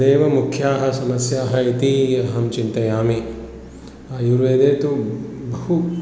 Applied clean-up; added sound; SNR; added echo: none; none; none; none.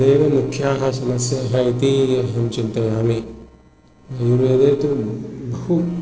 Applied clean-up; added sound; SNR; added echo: neural separator model SepFormer DNS4.